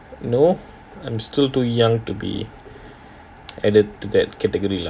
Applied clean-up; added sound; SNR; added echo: none; none; none; none.